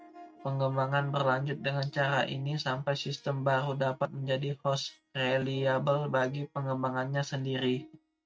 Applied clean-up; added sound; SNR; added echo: neural mask model RNNoise.